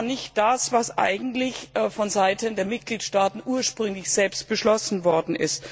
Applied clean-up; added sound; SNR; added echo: none; none; none; none.